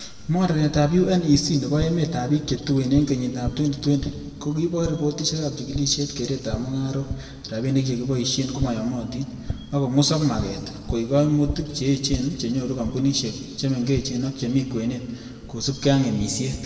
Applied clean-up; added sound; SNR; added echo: none; Tap; 13 dB; reverberation time 1.5 s.